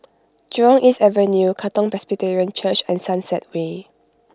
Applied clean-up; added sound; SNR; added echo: none; none; none; none.